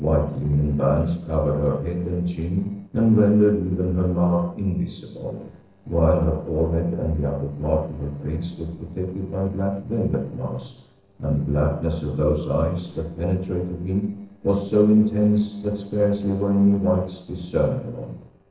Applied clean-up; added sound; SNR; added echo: neural separator model SepFormer DNS4.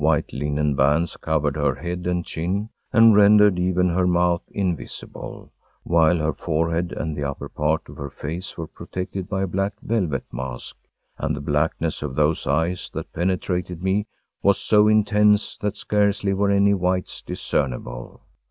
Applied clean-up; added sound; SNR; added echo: none; none; none; none.